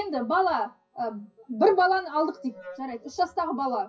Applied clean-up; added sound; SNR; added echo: classical method WPE with log-MMSE.